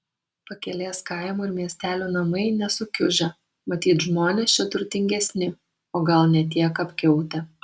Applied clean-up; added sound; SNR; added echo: none; none; none; none.